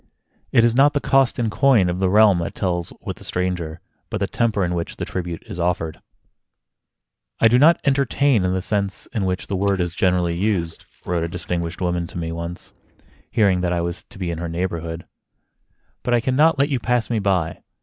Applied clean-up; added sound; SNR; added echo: neural mask model Resemble Enhance denoiser.